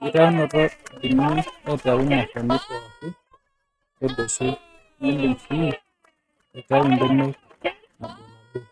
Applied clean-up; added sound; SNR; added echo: neural mask model RNNoise.